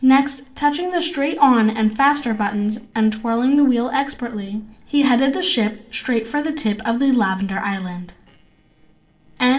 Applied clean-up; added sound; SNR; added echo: neural separator model SepFormer DNS4.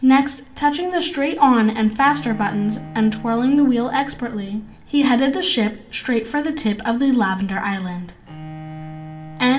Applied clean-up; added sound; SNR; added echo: none; Bowed string instrument; 19 dB; reverberation time 0.6 s.